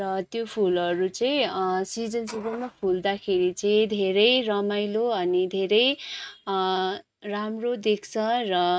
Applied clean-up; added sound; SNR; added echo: neural mask model RNNoise.